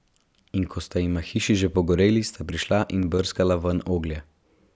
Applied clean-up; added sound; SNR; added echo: none; none; none; none.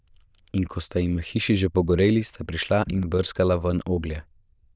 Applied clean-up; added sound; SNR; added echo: neural diffusion model UNIVERSE++.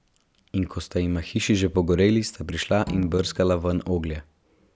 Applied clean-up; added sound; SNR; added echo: none; Bowed string instrument; 12 dB; none.